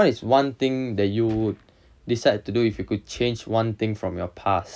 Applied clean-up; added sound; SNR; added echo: none; Gunshot, gunfire; 20 dB; none.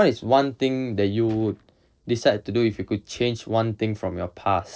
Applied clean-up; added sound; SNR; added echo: neural separator model SepFormer DNS4.